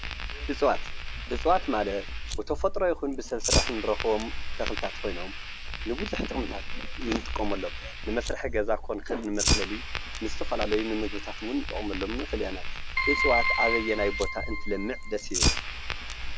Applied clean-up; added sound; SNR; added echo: none; Keyboard (musical) + Fire; -1 dB; none.